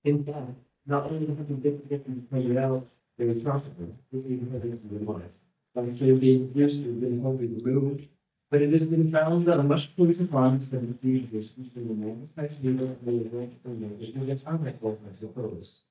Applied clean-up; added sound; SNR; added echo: neural mask model DeepFilterNet 3.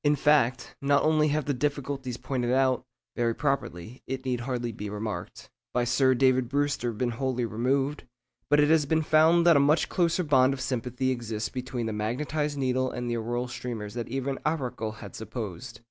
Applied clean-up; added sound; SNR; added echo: none; none; none; none.